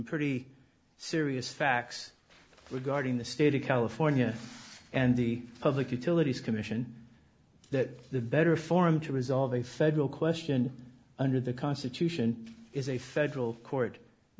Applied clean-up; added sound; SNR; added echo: none; none; none; none.